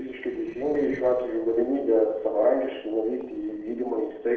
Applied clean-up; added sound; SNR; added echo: neural separator model SepFormer DNS4.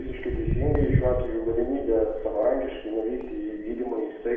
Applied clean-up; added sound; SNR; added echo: none; Walk, footsteps; 3 dB; reverberation time 0.8 s.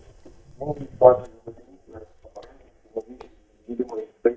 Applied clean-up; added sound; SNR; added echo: neural mask model DeepFilterNet 3.